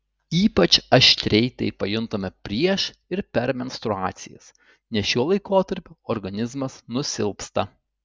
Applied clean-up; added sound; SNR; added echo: none; none; none; none.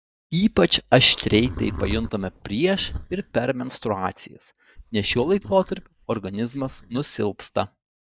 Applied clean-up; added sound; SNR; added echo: neural mask model DeepFilterNet 3.